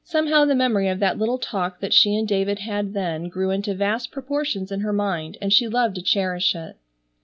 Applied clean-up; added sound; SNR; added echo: none; none; none; none.